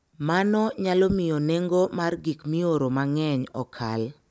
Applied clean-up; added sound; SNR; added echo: none; none; none; none.